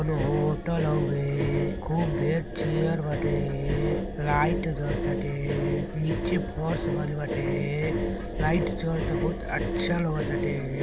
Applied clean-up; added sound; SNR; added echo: none; Engine; 1 dB; none.